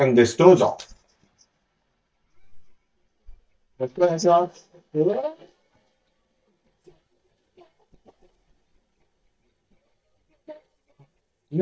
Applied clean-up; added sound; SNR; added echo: neural mask model DeepFilterNet 3.